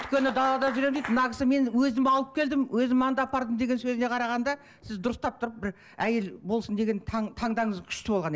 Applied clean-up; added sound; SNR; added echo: none; none; none; none.